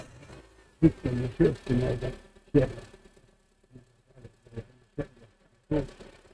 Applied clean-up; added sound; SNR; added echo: neural mask model RNNoise.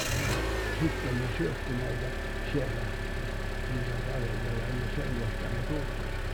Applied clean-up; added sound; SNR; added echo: none; Engine; -3 dB; none.